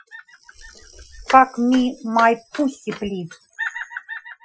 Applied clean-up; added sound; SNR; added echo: classical method Wiener filter.